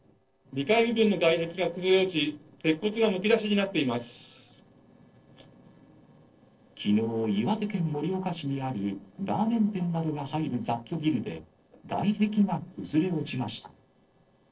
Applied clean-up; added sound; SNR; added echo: neural separator model SepFormer DNS4.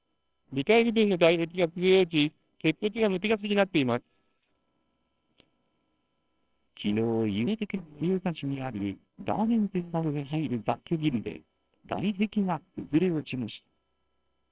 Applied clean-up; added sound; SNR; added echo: neural separator model SepFormer WHAMR!.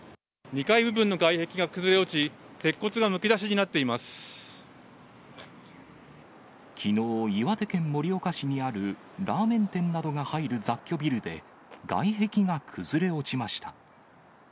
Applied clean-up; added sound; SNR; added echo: none; none; none; none.